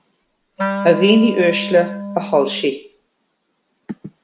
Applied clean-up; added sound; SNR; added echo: none; Wind instrument, woodwind instrument; 7 dB; none.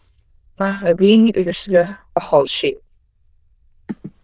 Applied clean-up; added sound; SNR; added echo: neural diffusion model UNIVERSE++.